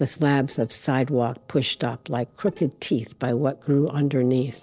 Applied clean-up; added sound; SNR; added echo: neural separator model SepFormer DNS4.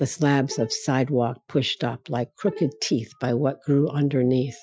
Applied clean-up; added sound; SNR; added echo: classical method Wiener filter.